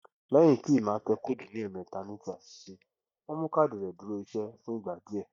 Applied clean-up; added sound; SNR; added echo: neural mask model DeepFilterNet 3.